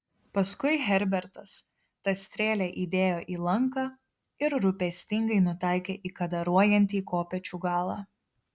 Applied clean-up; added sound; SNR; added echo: none; none; none; none.